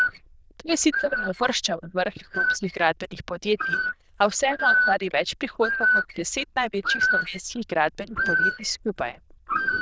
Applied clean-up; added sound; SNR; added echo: neural diffusion model UNIVERSE++.